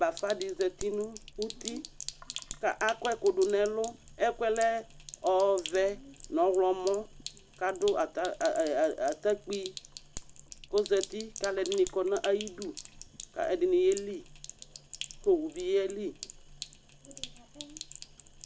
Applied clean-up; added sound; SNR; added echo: none; Sink (filling or washing); 14 dB; none.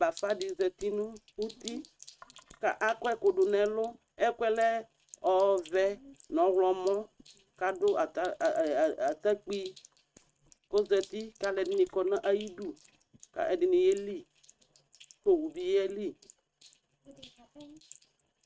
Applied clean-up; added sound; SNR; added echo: neural mask model RNNoise.